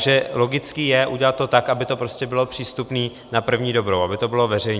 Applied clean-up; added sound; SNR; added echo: none; none; none; none.